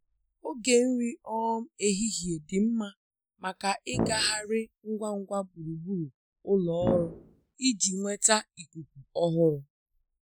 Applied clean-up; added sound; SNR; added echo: none; Brass instrument; 3 dB; none.